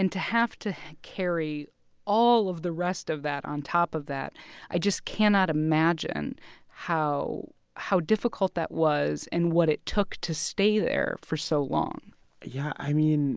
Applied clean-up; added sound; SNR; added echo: none; none; none; none.